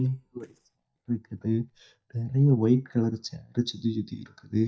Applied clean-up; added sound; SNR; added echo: neural mask model DeepFilterNet 3.